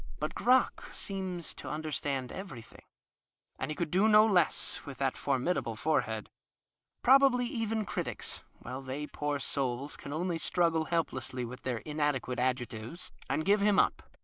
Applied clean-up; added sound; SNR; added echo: neural mask model Resemble Enhance denoiser.